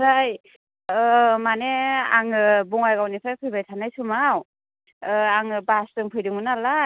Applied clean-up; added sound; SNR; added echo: none; none; none; none.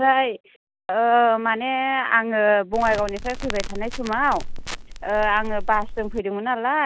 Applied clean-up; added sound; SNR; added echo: none; Crackle; 7 dB; none.